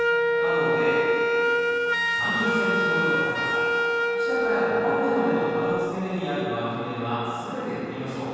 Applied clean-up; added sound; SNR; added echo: none; Wind instrument, woodwind instrument; -4 dB; reverberation time 2.2 s.